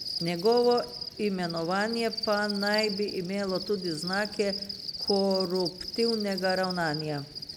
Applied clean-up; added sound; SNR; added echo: none; Cricket; 8 dB; none.